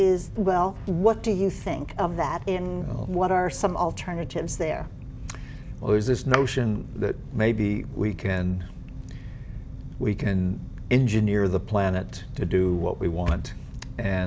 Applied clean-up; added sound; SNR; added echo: none; none; none; none.